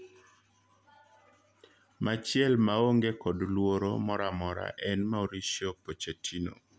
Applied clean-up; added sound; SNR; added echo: none; none; none; none.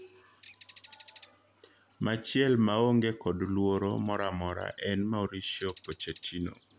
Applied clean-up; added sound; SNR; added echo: none; Bird; 15 dB; none.